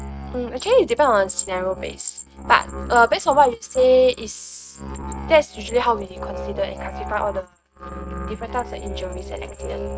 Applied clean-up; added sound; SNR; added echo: neural mask model RNNoise.